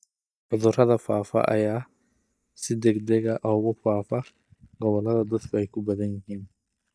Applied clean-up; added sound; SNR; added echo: neural mask model DeepFilterNet 3.